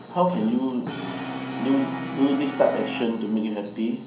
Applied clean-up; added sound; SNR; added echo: none; Brass instrument; 9 dB; reverberation time 0.6 s.